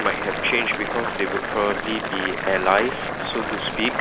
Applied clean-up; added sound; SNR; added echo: none; Boiling; 3 dB; none.